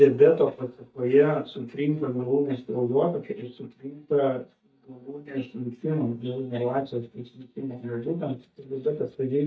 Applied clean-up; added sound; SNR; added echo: neural mask model DeepFilterNet 3.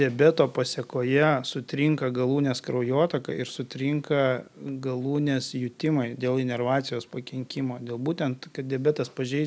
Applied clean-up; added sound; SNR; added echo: none; none; none; none.